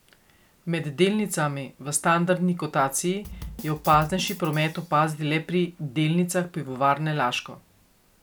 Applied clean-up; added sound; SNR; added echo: none; Bass drum / Snare drum; 15 dB; none.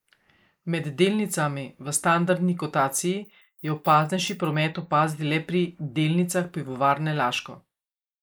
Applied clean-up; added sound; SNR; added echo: neural mask model Resemble Enhance denoiser.